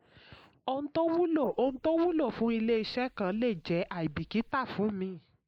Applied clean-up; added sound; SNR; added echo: neural mask model Resemble Enhance denoiser.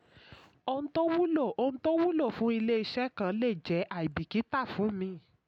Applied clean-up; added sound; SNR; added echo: none; none; none; none.